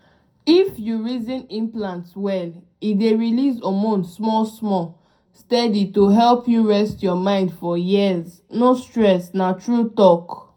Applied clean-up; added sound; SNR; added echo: none; none; none; reverberation time 0.2 s.